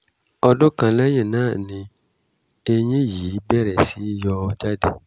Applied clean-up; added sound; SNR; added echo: none; none; none; none.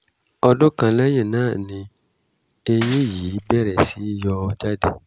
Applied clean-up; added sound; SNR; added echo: none; Shatter / Crushing; 13 dB; none.